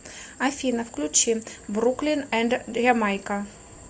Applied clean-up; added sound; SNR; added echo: none; none; none; none.